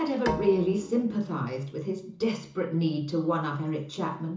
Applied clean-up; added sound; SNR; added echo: none; Bowed string instrument; 11 dB; reverberation time 0.7 s.